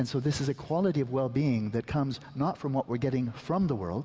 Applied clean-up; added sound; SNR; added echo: none; none; none; none.